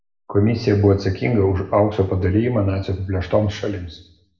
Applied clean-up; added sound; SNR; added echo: none; none; none; reverberation time 0.6 s.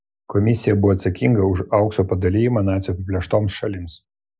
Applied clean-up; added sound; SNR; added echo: none; none; none; none.